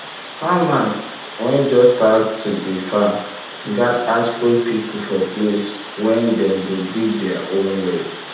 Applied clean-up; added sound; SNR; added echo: none; Water; 14 dB; reverberation time 0.8 s.